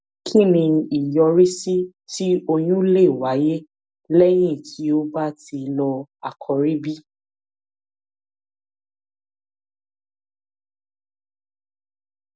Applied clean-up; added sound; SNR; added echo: none; none; none; none.